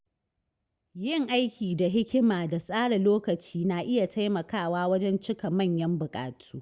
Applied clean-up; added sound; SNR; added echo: none; none; none; none.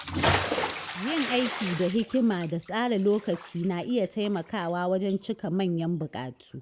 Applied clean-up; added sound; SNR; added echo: none; Bathtub (filling or washing) / Splash, splatter; 6 dB; none.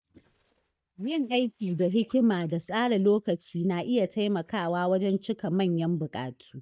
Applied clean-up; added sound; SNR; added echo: neural mask model DeepFilterNet 3.